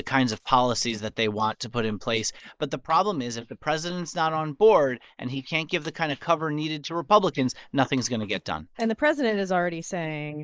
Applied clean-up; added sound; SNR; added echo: neural mask model Resemble Enhance denoiser.